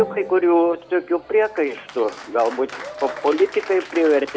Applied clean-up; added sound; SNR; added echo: none; Applause; 15 dB; none.